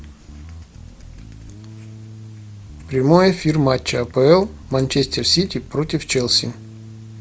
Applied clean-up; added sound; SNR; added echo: none; Bass guitar; 17 dB; none.